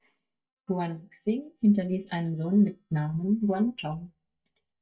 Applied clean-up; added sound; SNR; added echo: neural mask model DeepFilterNet 3.